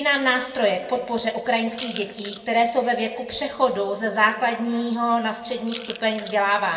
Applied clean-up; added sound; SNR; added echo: none; Chewing, mastication / Crushing; 16 dB; reverberation time 1.3 s.